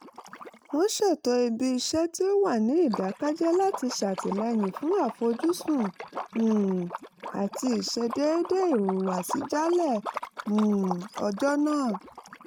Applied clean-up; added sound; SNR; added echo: neural mask model RNNoise.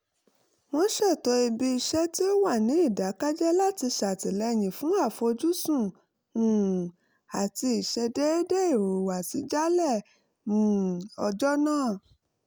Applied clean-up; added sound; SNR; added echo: none; none; none; none.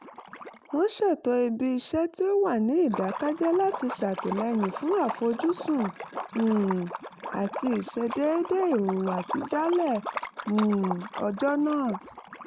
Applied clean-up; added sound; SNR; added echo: none; Liquid; 11 dB; none.